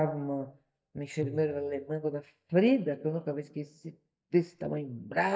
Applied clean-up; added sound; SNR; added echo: neural mask model DeepFilterNet 3.